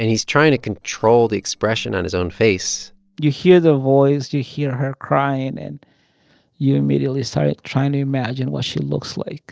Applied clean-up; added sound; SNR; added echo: neural separator model SepFormer DNS4.